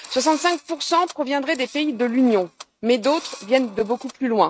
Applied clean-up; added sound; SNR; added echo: neural mask model RNNoise.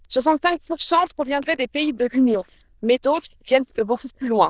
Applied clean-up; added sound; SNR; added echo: neural diffusion model UNIVERSE++.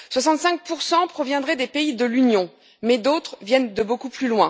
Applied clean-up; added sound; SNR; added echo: none; none; none; none.